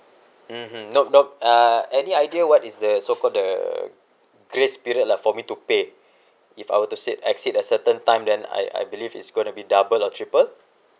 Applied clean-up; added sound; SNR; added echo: none; none; none; none.